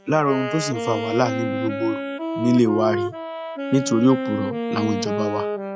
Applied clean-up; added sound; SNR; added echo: classical method log-MMSE.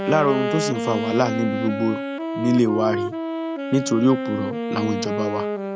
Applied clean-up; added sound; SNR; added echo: none; Wind instrument, woodwind instrument; 3 dB; none.